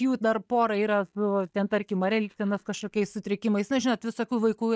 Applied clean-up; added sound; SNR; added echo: neural mask model DeepFilterNet 3.